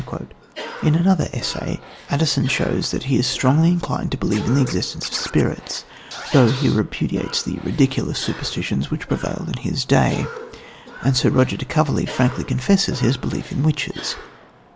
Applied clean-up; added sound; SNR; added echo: none; Scratching (performance technique) + Cough; 16 dB; none.